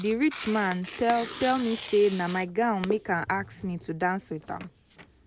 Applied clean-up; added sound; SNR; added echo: none; Tearing; 13 dB; none.